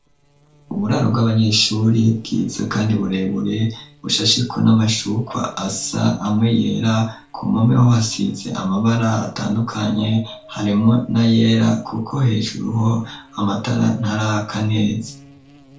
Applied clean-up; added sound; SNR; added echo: neural separator model SepFormer DNS4.